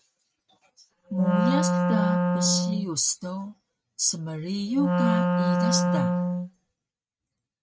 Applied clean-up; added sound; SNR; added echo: neural mask model RNNoise.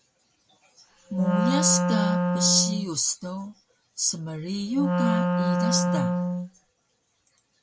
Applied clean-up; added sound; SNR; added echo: none; Wind instrument, woodwind instrument; -4 dB; none.